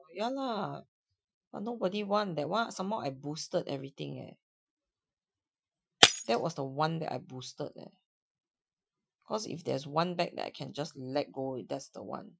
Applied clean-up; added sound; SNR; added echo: classical method Wiener filter.